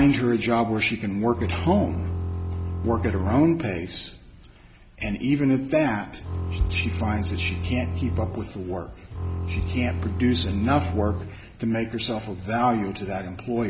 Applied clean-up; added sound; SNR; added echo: none; Bowed string instrument; 3 dB; none.